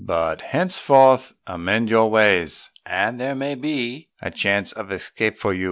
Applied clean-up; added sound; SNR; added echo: none; none; none; none.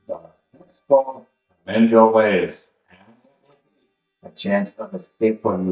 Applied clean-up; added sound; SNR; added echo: neural mask model DeepFilterNet 3.